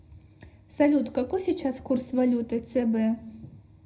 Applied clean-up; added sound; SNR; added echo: none; none; none; reverberation time 0.3 s.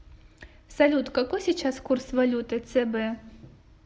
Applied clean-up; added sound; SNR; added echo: none; none; none; none.